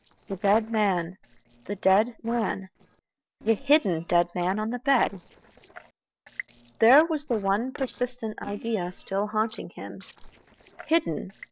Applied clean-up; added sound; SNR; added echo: neural separator model SepFormer DNS4.